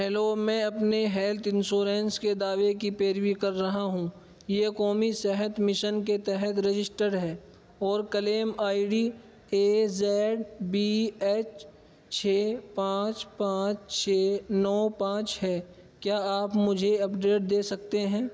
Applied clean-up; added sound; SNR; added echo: none; none; none; none.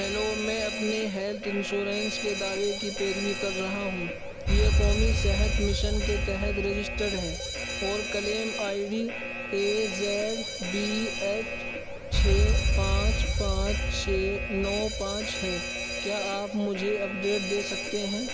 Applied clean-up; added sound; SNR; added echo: none; Alarm; -2 dB; none.